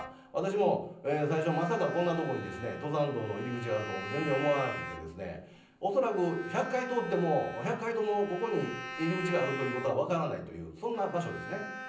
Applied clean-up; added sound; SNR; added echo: none; Bowed string instrument; 11 dB; reverberation time 0.6 s.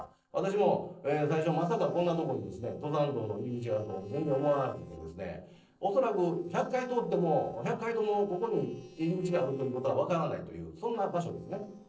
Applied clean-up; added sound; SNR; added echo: neural separator model SepFormer DNS4.